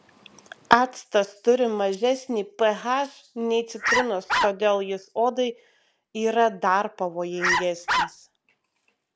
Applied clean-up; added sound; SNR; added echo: none; Bark; 1 dB; none.